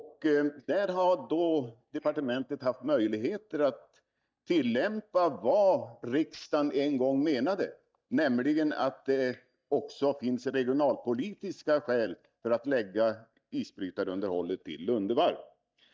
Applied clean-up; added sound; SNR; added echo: neural mask model DeepFilterNet 3.